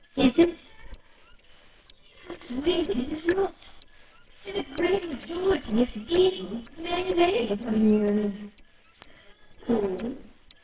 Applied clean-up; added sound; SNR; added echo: neural separator model SepFormer WHAMR!.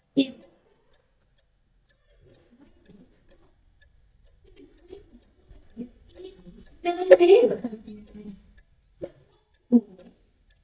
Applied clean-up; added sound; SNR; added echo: neural mask model DeepFilterNet 3.